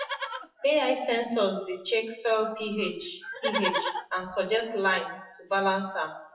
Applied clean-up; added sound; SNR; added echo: classical method WPE with log-MMSE.